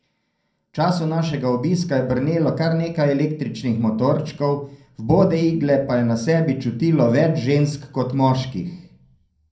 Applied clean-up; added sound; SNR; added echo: none; none; none; reverberation time 0.6 s.